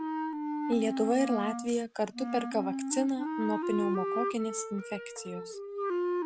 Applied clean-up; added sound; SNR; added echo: none; Wind instrument, woodwind instrument; 2 dB; none.